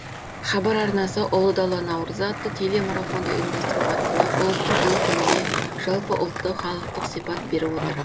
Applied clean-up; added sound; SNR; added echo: none; Skateboard; 1 dB; none.